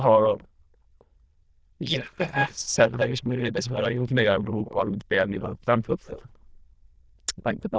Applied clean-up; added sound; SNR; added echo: neural diffusion model UNIVERSE++.